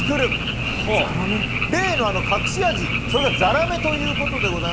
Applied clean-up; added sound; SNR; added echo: none; Frog; 0 dB; none.